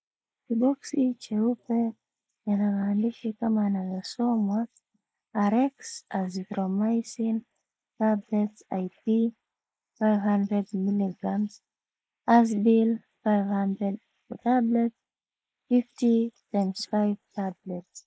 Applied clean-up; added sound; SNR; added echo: neural mask model Resemble Enhance denoiser.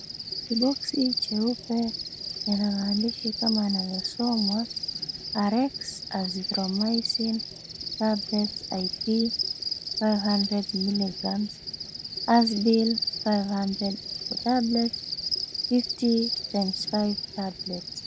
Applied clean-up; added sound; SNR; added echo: none; Cricket; 5 dB; none.